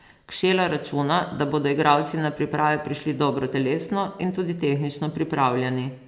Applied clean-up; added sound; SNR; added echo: none; none; none; none.